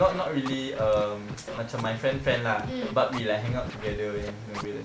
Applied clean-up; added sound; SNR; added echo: none; Scratching (performance technique); 11 dB; none.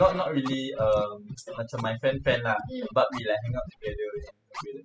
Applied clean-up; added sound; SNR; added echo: classical method spectral subtraction.